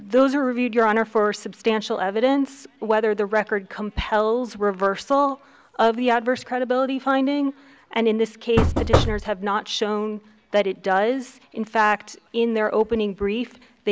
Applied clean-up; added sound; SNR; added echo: none; Knock / Wood; -1 dB; none.